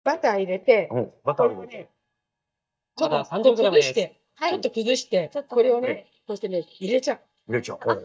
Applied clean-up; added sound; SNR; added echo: neural mask model DeepFilterNet 3.